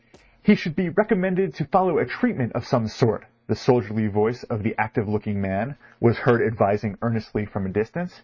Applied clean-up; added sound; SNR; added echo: neural mask model RNNoise.